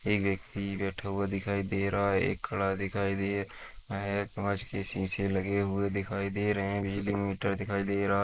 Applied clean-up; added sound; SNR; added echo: neural mask model Resemble Enhance denoiser.